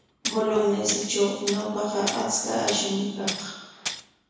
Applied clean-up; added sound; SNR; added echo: none; Tools; 9 dB; reverberation time 1.0 s.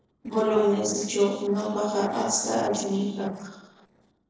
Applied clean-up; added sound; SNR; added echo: neural separator model SepFormer DNS4.